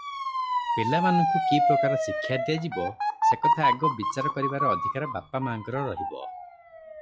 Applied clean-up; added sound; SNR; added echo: classical method log-MMSE.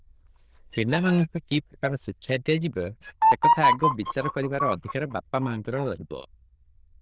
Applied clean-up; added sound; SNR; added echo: neural diffusion model UNIVERSE++.